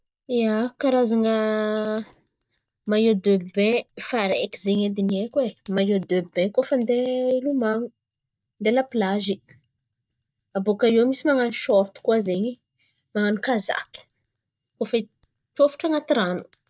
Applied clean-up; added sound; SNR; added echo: neural mask model DeepFilterNet 3.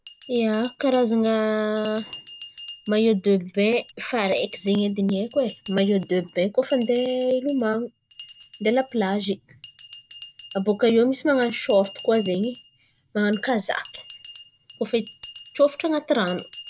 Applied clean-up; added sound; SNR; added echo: none; Bell; 15 dB; none.